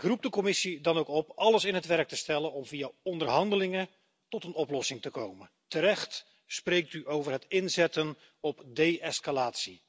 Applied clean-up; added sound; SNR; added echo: none; none; none; none.